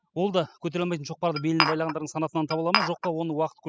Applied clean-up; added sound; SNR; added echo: classical method spectral subtraction.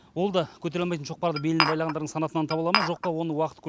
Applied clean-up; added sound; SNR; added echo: none; Glass; 3 dB; none.